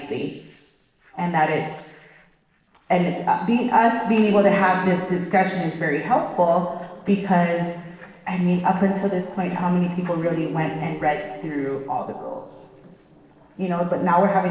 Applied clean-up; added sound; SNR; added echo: neural separator model SepFormer DNS4.